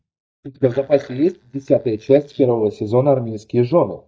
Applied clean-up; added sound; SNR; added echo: neural mask model DeepFilterNet 3.